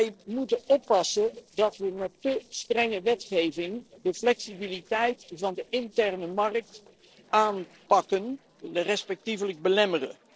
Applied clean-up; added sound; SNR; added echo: neural separator model SepFormer DNS4.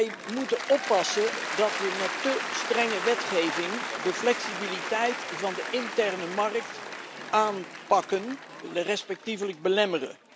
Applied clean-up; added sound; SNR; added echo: none; Applause / Cheering; 6 dB; none.